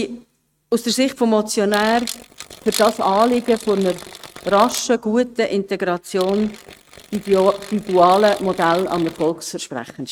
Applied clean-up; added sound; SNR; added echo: neural mask model RNNoise.